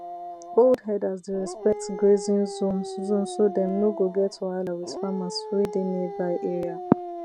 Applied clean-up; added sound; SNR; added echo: none; Dog; 11 dB; none.